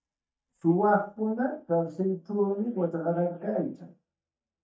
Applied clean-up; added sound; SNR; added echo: neural mask model DeepFilterNet 3.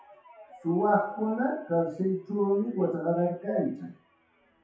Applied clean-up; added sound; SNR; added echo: classical method WPE with log-MMSE.